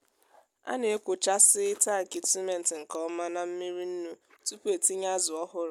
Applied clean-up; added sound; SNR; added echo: none; none; none; none.